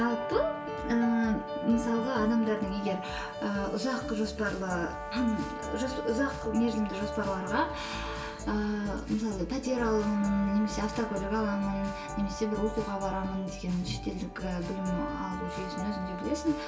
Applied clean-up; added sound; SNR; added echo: none; Brass instrument; 11 dB; reverberation time 0.2 s.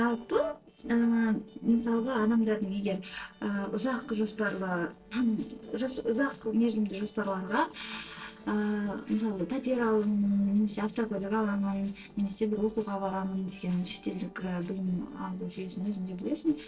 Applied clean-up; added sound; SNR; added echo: neural separator model SepFormer DNS4.